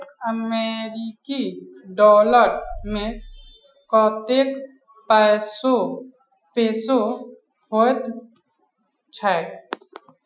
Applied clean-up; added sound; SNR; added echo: classical method Wiener filter.